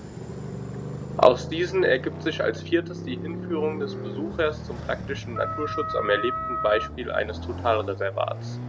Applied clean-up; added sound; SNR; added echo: none; Motorcycle + Wind instrument, woodwind instrument; 6 dB; none.